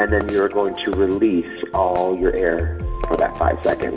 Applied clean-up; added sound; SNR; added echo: none; Fireworks; 16 dB; reverberation time 2.8 s.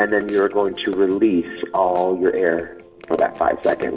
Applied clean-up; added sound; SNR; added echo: neural separator model SepFormer DNS4.